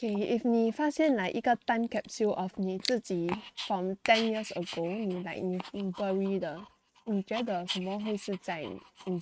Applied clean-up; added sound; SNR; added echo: neural mask model RNNoise.